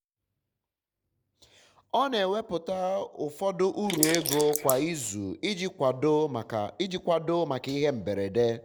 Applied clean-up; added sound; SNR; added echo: neural mask model Resemble Enhance denoiser.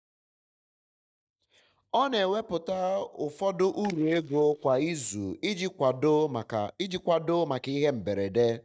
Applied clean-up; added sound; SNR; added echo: neural mask model DeepFilterNet 3.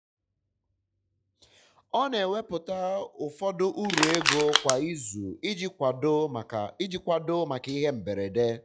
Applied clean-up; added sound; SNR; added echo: classical method log-MMSE.